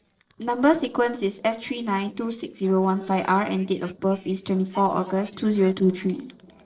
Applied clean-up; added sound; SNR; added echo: neural separator model SepFormer DNS4.